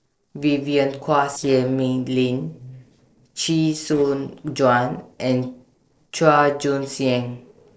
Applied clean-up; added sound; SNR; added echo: neural separator model SepFormer DNS4.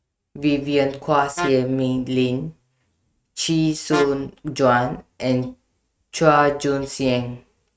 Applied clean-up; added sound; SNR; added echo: neural mask model RNNoise.